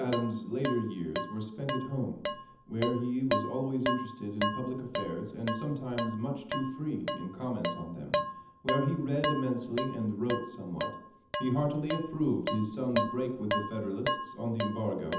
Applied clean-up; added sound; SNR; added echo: none; Dishes, pots, and pans; 2 dB; reverberation time 0.8 s.